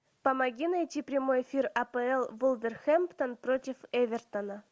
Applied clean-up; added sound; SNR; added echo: none; none; none; none.